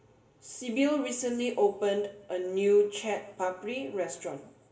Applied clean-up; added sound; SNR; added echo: none; none; none; reverberation time 0.8 s.